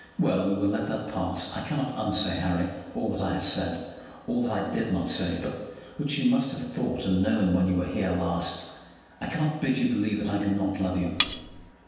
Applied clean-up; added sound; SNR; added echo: none; Cutlery, silverware; -3 dB; reverberation time 1.2 s.